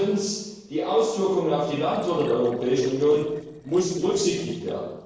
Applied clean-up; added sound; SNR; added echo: neural separator model SepFormer DNS4.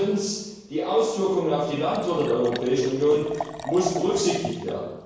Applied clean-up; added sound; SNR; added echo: none; Liquid; 13 dB; reverberation time 1.0 s.